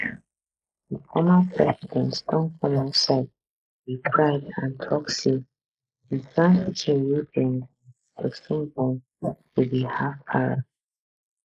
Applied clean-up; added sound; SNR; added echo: neural mask model Resemble Enhance denoiser.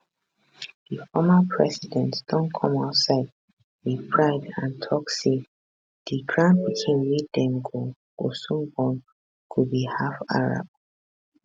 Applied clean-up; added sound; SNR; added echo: none; none; none; none.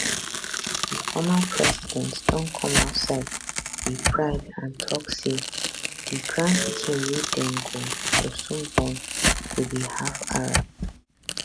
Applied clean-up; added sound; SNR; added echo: none; Tearing; -3 dB; none.